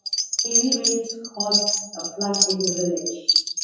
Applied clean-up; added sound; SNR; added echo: classical method WPE with log-MMSE.